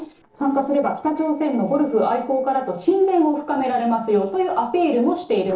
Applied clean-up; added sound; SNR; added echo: neural separator model SepFormer DNS4.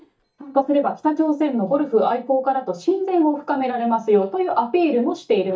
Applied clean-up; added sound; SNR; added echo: neural mask model DeepFilterNet 3.